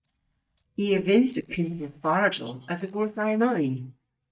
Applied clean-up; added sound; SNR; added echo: neural mask model DeepFilterNet 3.